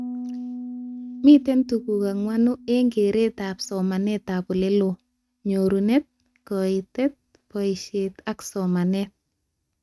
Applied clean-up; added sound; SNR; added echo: neural mask model RNNoise.